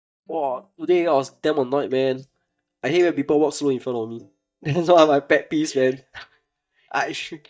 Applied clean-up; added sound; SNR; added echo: neural mask model DeepFilterNet 3.